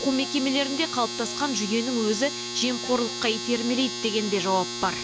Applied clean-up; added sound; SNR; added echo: none; Domestic sounds, home sounds; 6 dB; none.